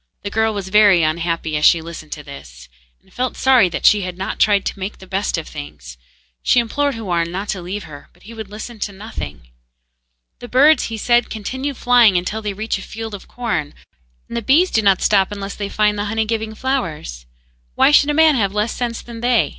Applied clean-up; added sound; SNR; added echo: none; none; none; none.